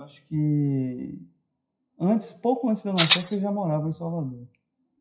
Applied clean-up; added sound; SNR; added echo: classical method WPE with log-MMSE.